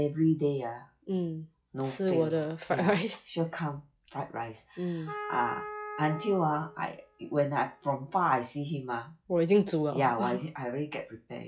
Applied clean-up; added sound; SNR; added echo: classical method log-MMSE.